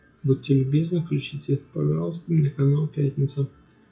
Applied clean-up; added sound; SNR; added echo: classical method WPE with log-MMSE.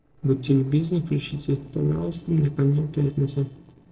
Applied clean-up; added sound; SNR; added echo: neural separator model SepFormer DNS4.